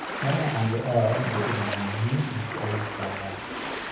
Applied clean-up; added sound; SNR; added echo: none; Ocean; 4 dB; reverberation time 0.9 s.